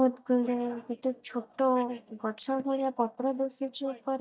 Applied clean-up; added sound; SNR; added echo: neural mask model DeepFilterNet 3.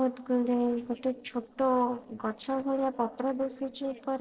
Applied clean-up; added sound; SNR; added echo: neural separator model SepFormer DNS4.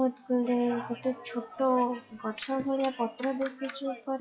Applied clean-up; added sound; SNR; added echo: classical method WPE with log-MMSE.